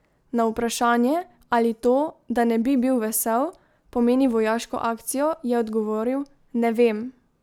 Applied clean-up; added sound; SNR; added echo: none; none; none; none.